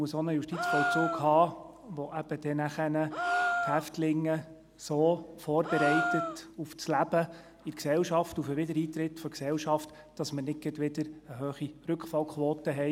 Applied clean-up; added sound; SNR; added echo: none; Gasp; 4 dB; none.